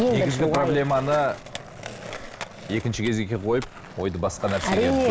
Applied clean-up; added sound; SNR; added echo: none; Skateboard; 13 dB; none.